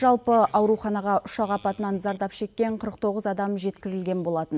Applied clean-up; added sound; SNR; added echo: none; none; none; none.